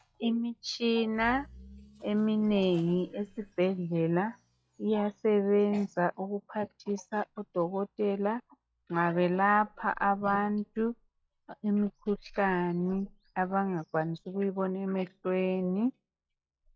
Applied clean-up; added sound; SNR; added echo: classical method log-MMSE.